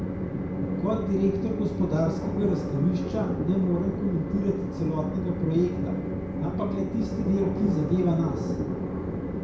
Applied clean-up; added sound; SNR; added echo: none; Train; 1 dB; reverberation time 0.6 s.